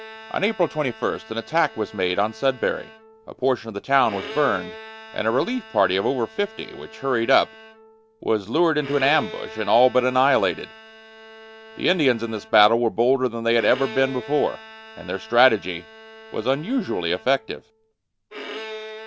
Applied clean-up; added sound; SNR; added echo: none; Bowed string instrument; 17 dB; none.